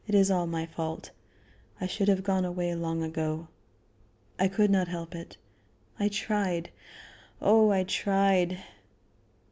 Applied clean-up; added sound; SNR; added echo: none; none; none; none.